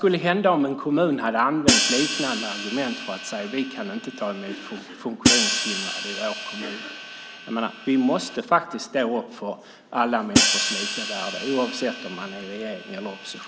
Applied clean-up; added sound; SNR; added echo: none; Hi-hat; 0 dB; none.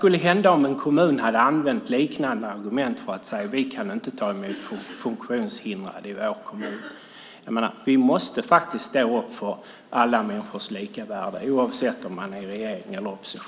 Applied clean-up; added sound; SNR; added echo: none; none; none; none.